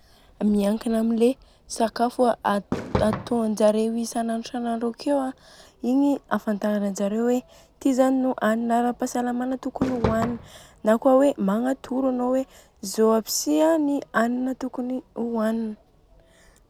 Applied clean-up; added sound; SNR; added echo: none; Fireworks; 7 dB; none.